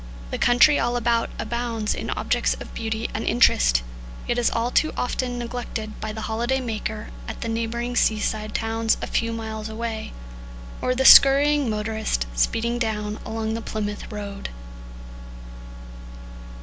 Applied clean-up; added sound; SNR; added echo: none; none; none; none.